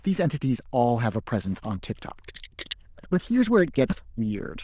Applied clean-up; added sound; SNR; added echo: neural diffusion model UNIVERSE++.